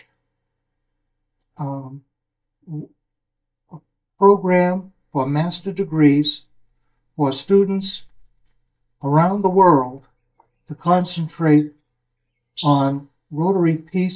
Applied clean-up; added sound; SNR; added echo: neural mask model DeepFilterNet 3.